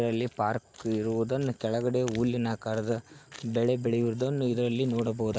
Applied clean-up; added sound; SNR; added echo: none; none; none; none.